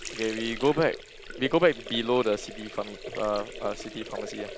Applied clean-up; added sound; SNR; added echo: none; Sink (filling or washing) / Water; 11 dB; none.